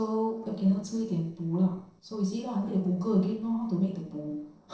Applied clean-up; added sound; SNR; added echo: neural separator model SepFormer DNS4.